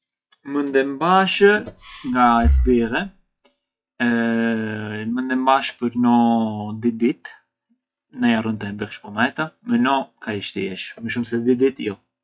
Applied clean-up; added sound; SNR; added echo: classical method log-MMSE.